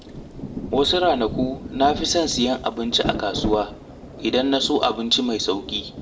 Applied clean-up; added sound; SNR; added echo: none; Rain; 10 dB; reverberation time 0.4 s.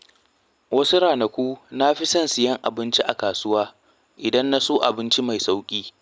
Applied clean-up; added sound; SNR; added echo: none; none; none; none.